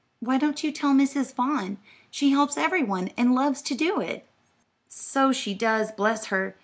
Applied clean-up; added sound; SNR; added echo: none; none; none; none.